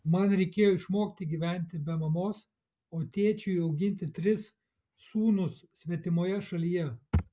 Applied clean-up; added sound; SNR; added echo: none; none; none; none.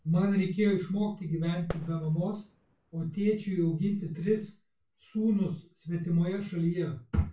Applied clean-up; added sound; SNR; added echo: none; Fireworks; 17 dB; reverberation time 0.3 s.